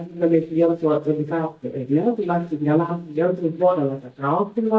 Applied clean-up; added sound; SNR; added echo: neural mask model DeepFilterNet 3.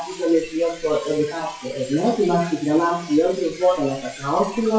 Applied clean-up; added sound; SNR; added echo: classical method WPE with log-MMSE.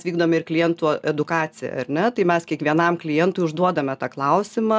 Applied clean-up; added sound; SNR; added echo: none; none; none; none.